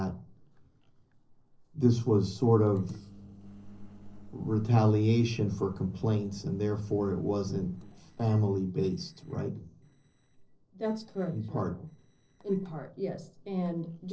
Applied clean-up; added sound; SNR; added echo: neural separator model SepFormer DNS4.